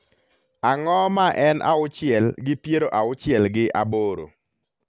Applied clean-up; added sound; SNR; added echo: none; none; none; none.